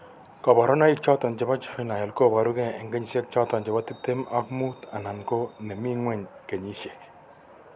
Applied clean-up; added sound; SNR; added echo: none; none; none; none.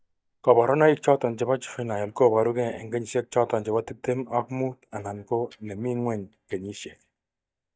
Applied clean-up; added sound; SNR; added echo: neural mask model DeepFilterNet 3.